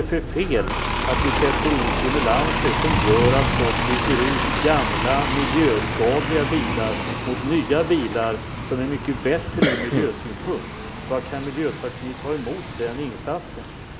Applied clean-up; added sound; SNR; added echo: none; Bus; 1 dB; none.